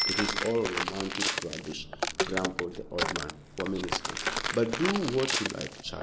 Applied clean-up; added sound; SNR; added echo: none; Walk, footsteps + Bicycle bell; 0 dB; none.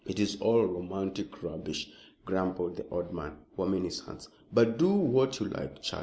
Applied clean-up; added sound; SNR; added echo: none; none; none; none.